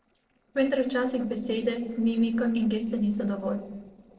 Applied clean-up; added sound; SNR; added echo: neural separator model SepFormer DNS4.